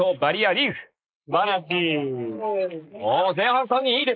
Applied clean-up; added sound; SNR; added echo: neural mask model Resemble Enhance denoiser.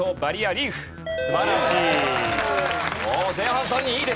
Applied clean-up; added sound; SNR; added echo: none; none; none; none.